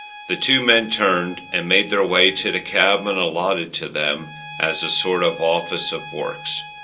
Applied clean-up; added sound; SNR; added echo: none; Bowed string instrument; 15 dB; reverberation time 0.2 s.